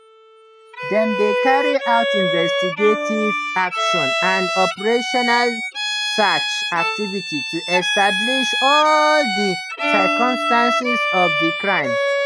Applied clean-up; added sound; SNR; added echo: classical method spectral subtraction.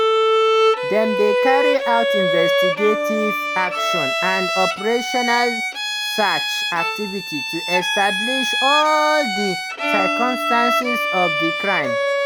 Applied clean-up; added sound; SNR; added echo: none; Bowed string instrument; -2 dB; none.